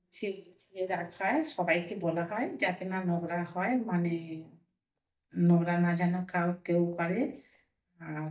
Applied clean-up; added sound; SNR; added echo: neural mask model DeepFilterNet 3.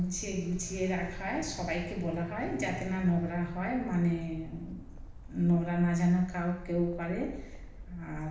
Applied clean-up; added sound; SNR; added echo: none; Bird; 14 dB; reverberation time 0.9 s.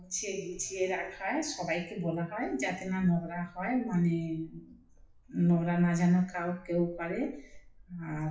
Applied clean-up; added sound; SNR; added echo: classical method WPE with log-MMSE.